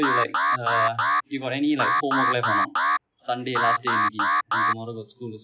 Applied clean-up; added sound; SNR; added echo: none; Alarm; -5 dB; none.